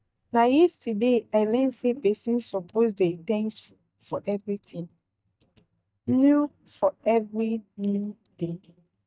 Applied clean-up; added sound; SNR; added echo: neural mask model DeepFilterNet 3.